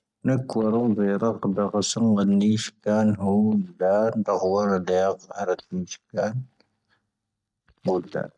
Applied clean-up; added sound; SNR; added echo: neural mask model DeepFilterNet 3.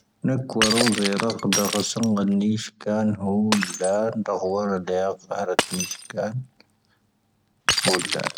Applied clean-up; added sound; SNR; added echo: none; Shatter; 5 dB; none.